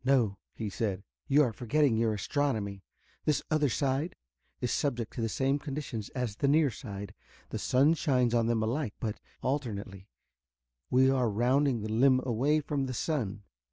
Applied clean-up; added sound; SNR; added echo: none; none; none; none.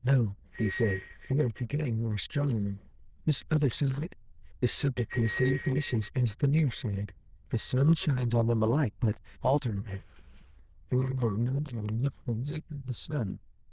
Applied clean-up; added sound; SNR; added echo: neural diffusion model UNIVERSE++.